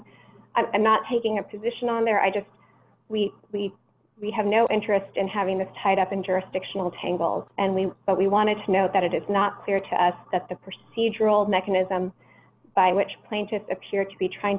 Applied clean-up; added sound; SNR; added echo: none; none; none; none.